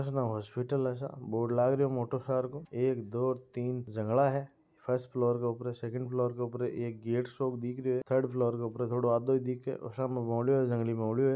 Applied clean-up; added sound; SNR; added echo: none; none; none; none.